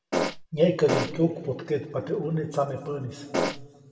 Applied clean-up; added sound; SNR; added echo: none; Fart; -1 dB; reverberation time 2.3 s.